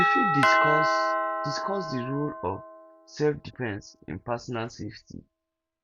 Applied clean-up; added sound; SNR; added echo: none; Doorbell; -4 dB; none.